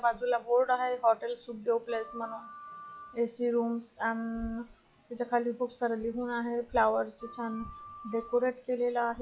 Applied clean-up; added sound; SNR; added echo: classical method log-MMSE.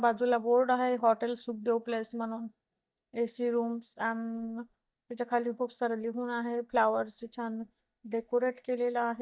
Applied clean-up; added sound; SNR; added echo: neural mask model DeepFilterNet 3.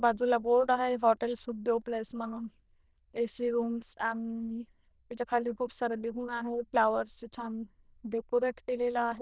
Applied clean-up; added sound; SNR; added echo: neural diffusion model UNIVERSE++.